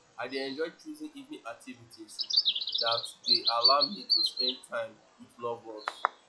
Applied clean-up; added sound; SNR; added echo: classical method log-MMSE.